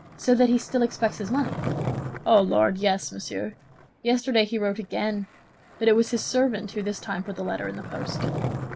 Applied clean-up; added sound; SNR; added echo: none; Skateboard; 10 dB; none.